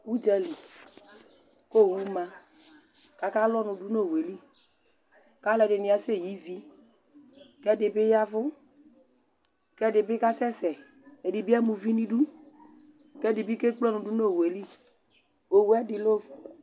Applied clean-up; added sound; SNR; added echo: none; none; none; none.